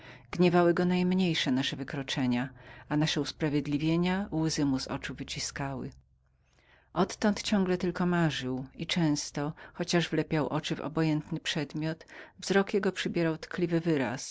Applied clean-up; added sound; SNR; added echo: none; none; none; none.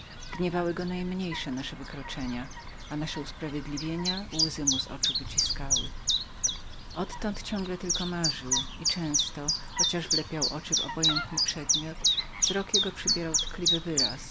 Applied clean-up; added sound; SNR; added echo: none; Chirp, tweet; -4 dB; none.